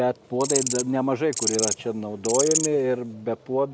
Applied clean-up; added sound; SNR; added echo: none; Insect; 3 dB; none.